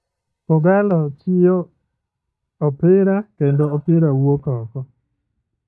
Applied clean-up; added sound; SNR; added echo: neural mask model DeepFilterNet 3.